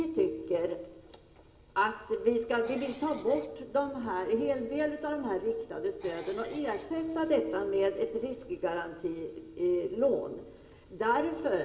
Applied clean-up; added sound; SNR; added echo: none; Cough; 19 dB; reverberation time 0.9 s.